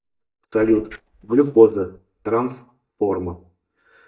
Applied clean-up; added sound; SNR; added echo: neural mask model DeepFilterNet 3.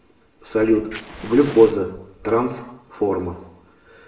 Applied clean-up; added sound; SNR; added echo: none; Fire; 18 dB; reverberation time 0.8 s.